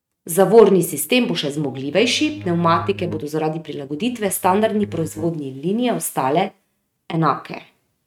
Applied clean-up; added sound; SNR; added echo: neural mask model RNNoise.